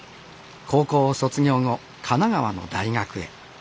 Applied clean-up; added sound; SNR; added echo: none; none; none; none.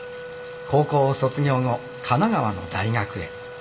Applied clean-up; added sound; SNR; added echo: none; Wind instrument, woodwind instrument; 14 dB; reverberation time 1.9 s.